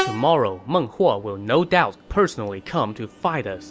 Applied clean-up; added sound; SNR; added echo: none; Train; 14 dB; none.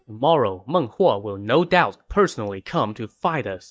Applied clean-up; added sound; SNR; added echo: neural mask model DeepFilterNet 3.